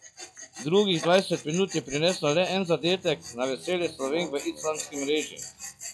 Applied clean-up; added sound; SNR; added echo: classical method log-MMSE.